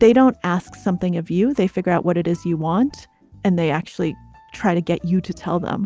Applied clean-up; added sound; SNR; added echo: none; none; none; none.